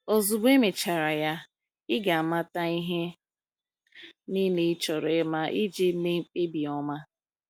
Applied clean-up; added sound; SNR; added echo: none; none; none; none.